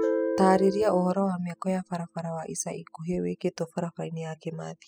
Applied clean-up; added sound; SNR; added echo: classical method spectral subtraction.